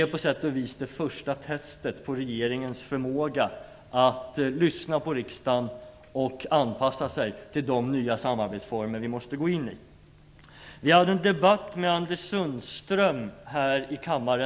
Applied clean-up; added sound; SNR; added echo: none; none; none; none.